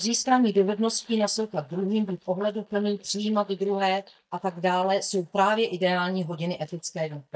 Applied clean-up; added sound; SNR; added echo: neural mask model DeepFilterNet 3.